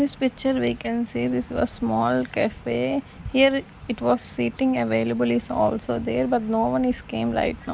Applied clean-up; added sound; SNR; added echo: none; none; none; none.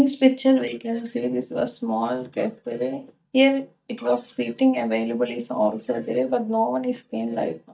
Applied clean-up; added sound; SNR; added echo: neural mask model DeepFilterNet 3.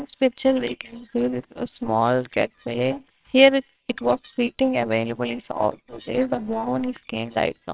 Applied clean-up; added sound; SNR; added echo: neural separator model SepFormer WHAMR!.